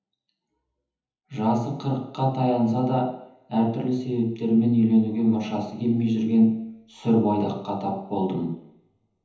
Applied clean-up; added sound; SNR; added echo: none; none; none; reverberation time 1.3 s.